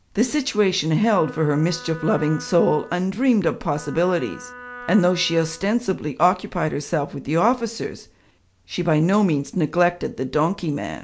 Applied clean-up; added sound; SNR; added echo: none; Wind instrument, woodwind instrument; 19 dB; none.